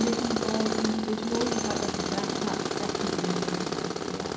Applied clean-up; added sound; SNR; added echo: none; Tools; -2 dB; reverberation time 0.6 s.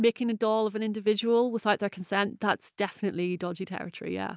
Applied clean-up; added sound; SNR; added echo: none; none; none; none.